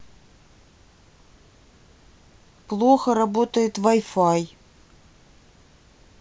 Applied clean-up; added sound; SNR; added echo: none; none; none; none.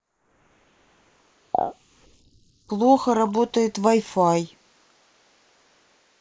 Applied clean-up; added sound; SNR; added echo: neural mask model Resemble Enhance denoiser.